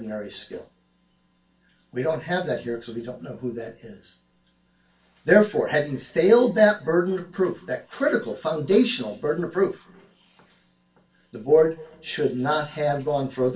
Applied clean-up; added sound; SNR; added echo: none; none; none; reverberation time 0.2 s.